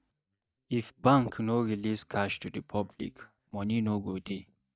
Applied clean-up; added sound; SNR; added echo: neural mask model DeepFilterNet 3.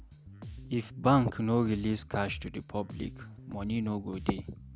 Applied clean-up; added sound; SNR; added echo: none; Bass guitar; 14 dB; none.